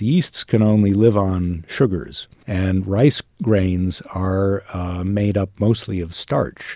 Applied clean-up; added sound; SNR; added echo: none; none; none; none.